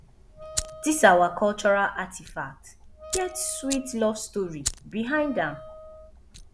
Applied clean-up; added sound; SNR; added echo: none; Wind instrument, woodwind instrument + Fire; 12 dB; none.